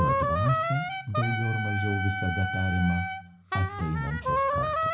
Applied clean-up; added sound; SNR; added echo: none; Wind instrument, woodwind instrument; 1 dB; reverberation time 0.7 s.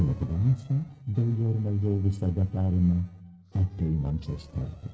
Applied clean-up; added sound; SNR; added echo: neural separator model SepFormer DNS4.